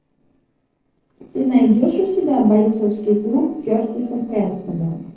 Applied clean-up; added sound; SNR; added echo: neural separator model SepFormer DNS4.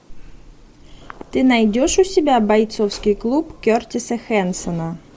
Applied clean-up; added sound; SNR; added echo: none; none; none; none.